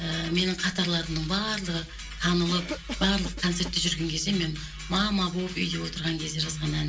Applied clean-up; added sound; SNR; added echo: none; Cough; 14 dB; reverberation time 0.2 s.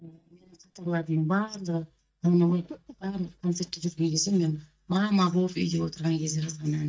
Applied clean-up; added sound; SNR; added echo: neural mask model DeepFilterNet 3.